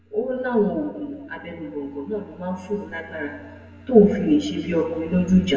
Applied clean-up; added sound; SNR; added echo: none; none; none; reverberation time 1.1 s.